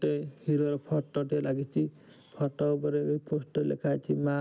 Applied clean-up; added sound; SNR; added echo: none; none; none; none.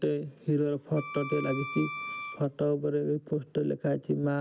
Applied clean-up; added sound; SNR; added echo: none; Wind instrument, woodwind instrument; 10 dB; none.